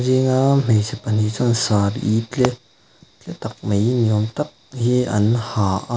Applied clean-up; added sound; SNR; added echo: none; none; none; none.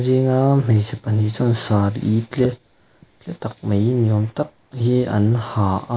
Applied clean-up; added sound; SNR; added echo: neural mask model Resemble Enhance denoiser.